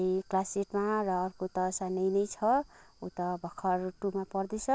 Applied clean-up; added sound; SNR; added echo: none; none; none; none.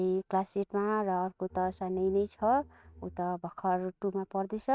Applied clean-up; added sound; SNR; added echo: neural mask model RNNoise.